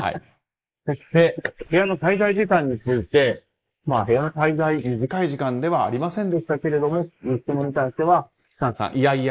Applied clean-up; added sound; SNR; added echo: neural mask model Resemble Enhance denoiser.